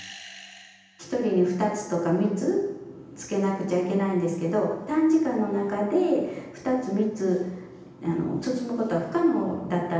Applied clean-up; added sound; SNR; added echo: none; none; none; reverberation time 0.9 s.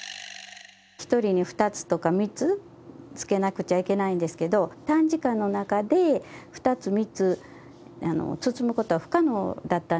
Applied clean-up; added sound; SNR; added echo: none; none; none; none.